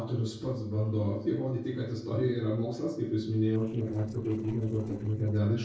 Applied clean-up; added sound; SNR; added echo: neural separator model SepFormer DNS4.